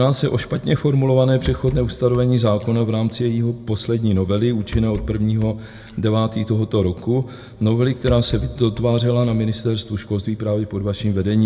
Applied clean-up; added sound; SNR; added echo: none; Rattle / Breathing; 15 dB; reverberation time 1.2 s.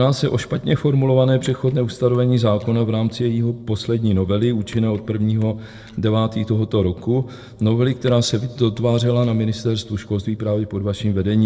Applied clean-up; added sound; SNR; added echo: neural separator model SepFormer DNS4.